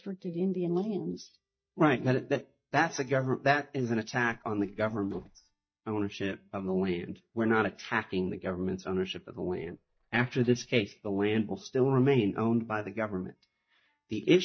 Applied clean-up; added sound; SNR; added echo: neural mask model DeepFilterNet 3.